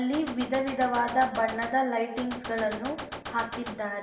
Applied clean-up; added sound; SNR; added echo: none; Gunshot, gunfire; 10 dB; reverberation time 1.0 s.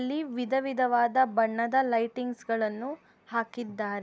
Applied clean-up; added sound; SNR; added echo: none; none; none; none.